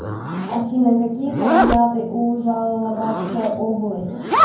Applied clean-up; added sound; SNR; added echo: none; Zipper (clothing); 2 dB; reverberation time 0.9 s.